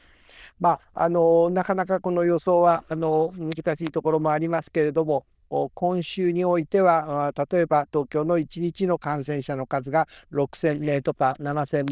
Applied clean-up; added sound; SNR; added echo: neural diffusion model UNIVERSE++.